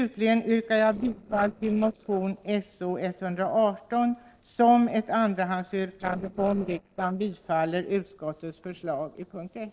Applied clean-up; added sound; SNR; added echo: neural separator model SepFormer DNS4.